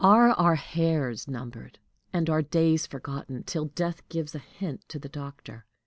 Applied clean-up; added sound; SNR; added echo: none; none; none; none.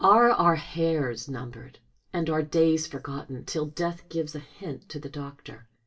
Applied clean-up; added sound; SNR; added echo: none; none; none; reverberation time 0.2 s.